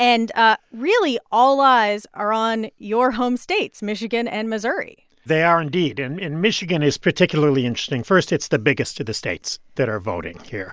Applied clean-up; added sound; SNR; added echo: none; none; none; none.